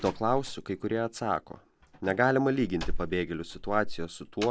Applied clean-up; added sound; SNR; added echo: none; Slam; 7 dB; none.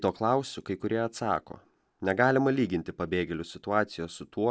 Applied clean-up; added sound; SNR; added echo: none; none; none; none.